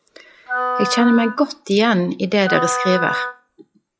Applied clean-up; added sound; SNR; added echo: classical method log-MMSE.